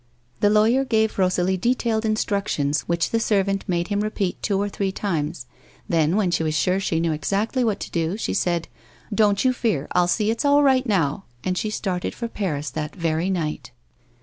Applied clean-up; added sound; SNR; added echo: none; none; none; none.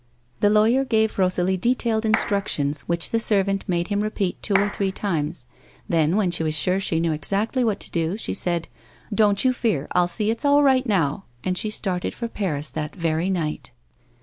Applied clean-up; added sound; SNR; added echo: none; Clapping; 10 dB; none.